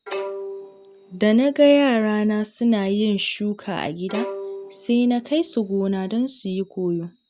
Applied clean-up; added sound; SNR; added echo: none; Bowed string instrument; 14 dB; none.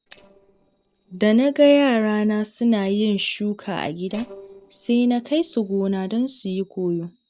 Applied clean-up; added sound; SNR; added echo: neural separator model SepFormer DNS4.